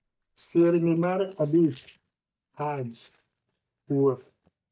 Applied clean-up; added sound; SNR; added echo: neural mask model DeepFilterNet 3.